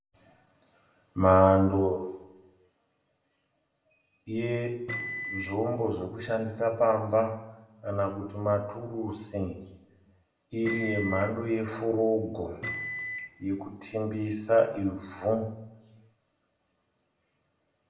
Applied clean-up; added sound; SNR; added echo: none; Microwave oven; 7 dB; reverberation time 0.7 s.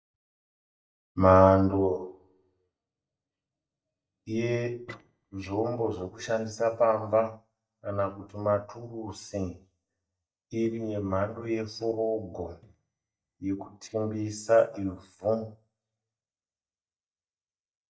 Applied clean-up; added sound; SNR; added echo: neural mask model DeepFilterNet 3.